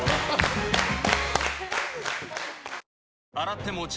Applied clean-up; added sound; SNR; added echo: none; none; none; none.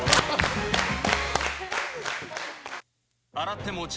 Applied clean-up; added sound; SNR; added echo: none; Fire; 6 dB; none.